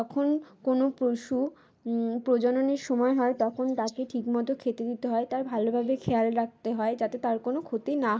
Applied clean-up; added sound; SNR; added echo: neural mask model Resemble Enhance denoiser.